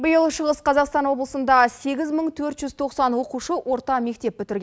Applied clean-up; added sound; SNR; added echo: none; none; none; none.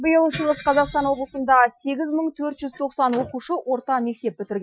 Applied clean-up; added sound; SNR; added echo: classical method Wiener filter.